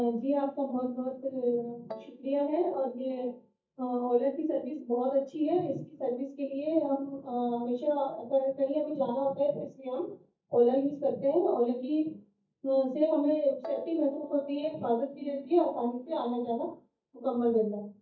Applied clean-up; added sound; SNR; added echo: neural mask model DeepFilterNet 3.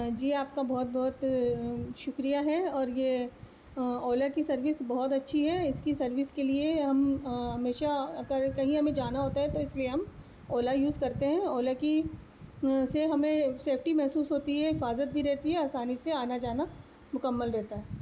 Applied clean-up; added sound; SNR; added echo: none; none; none; none.